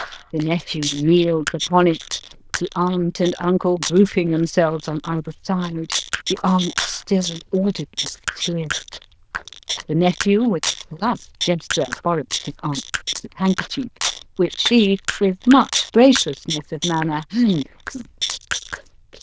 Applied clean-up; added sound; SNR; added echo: neural diffusion model UNIVERSE++.